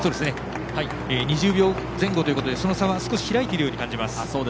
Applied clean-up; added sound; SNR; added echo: none; Guitar; 16 dB; none.